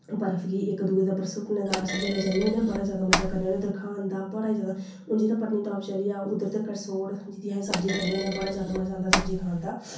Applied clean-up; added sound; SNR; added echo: none; Thump, thud; 3 dB; reverberation time 0.6 s.